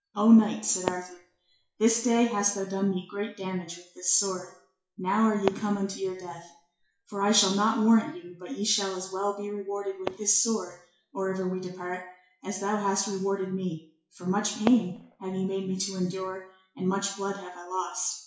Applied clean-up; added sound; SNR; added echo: classical method WPE with log-MMSE.